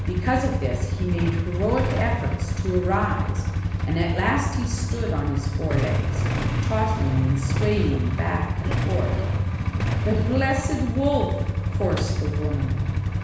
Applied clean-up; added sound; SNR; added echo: none; Idling / Engine starting / Motorcycle / Accelerating, revving, vroom; -3 dB; reverberation time 1.1 s.